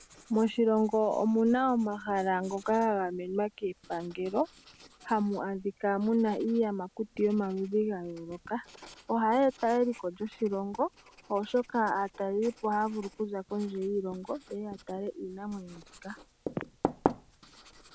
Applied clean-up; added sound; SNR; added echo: none; Writing; 14 dB; none.